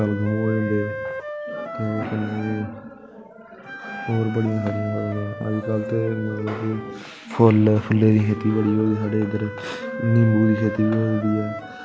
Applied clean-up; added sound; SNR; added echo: none; Wind instrument, woodwind instrument; 11 dB; none.